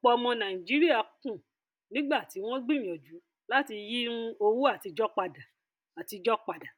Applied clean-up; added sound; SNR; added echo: none; none; none; none.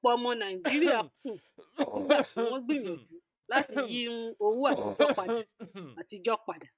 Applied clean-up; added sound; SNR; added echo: neural mask model RNNoise.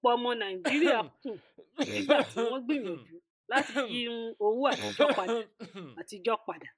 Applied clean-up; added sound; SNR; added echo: neural mask model Resemble Enhance denoiser.